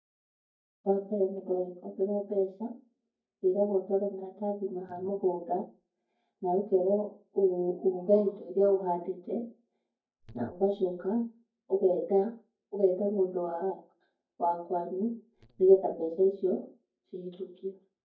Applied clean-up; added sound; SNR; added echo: neural mask model DeepFilterNet 3.